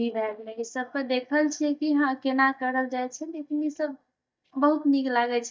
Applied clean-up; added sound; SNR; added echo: neural mask model DeepFilterNet 3.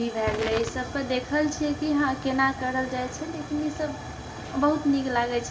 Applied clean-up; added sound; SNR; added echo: none; Tick / Hiss / Explosion / Fire; 11 dB; reverberation time 0.6 s.